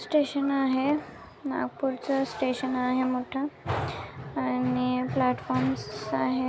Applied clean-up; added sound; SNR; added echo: none; none; none; none.